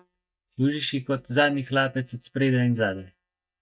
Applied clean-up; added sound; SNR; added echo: neural mask model DeepFilterNet 3.